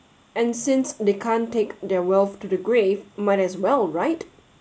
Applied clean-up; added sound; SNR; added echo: none; none; none; none.